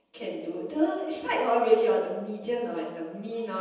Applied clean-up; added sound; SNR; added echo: none; none; none; reverberation time 1.1 s.